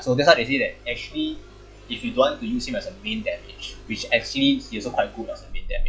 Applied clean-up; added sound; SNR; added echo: classical method log-MMSE.